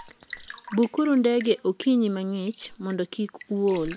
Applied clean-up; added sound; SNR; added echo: none; Raindrop / Drip; 20 dB; none.